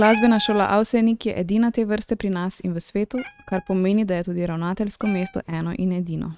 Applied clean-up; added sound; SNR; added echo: neural mask model RNNoise.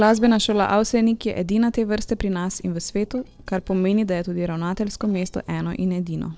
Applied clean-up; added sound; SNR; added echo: neural separator model SepFormer DNS4.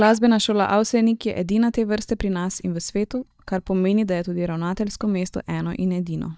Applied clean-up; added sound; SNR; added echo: neural mask model DeepFilterNet 3.